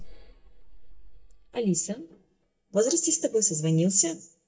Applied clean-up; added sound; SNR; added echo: neural mask model DeepFilterNet 3.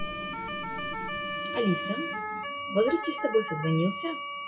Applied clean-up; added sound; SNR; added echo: classical method WPE with log-MMSE.